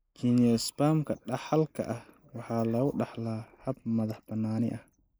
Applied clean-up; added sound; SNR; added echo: neural mask model Resemble Enhance denoiser.